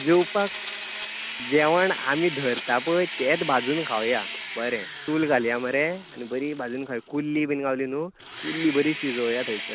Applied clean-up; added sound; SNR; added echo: none; Domestic sounds, home sounds; 10 dB; none.